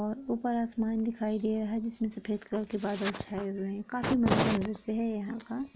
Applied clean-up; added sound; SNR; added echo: none; none; none; none.